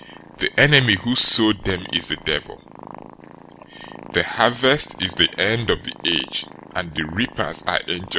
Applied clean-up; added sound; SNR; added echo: none; Purr; 18 dB; none.